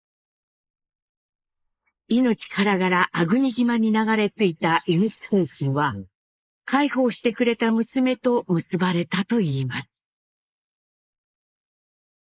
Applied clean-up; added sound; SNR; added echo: neural mask model Resemble Enhance denoiser.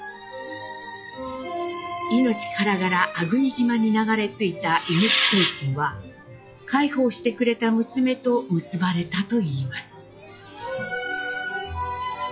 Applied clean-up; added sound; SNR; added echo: classical method log-MMSE.